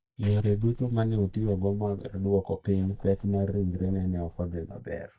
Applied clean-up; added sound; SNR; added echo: neural mask model DeepFilterNet 3.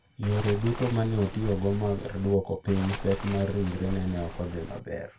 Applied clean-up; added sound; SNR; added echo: none; Waves, surf; 10 dB; reverberation time 0.2 s.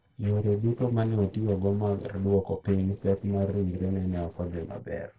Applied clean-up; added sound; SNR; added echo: neural separator model SepFormer DNS4.